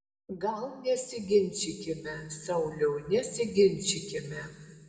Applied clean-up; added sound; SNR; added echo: none; none; none; reverberation time 1.6 s.